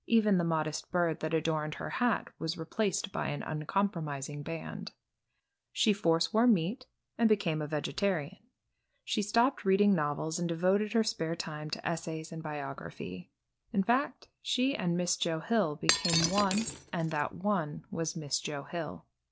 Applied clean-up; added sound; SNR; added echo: none; Shatter; 3 dB; none.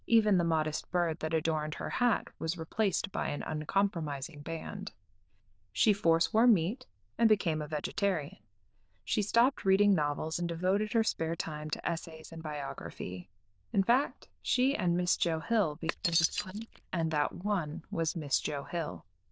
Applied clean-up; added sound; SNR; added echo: neural diffusion model UNIVERSE++.